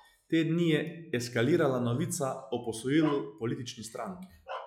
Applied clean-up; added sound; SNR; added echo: classical method log-MMSE.